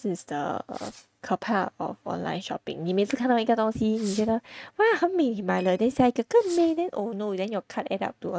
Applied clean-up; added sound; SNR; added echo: neural mask model RNNoise.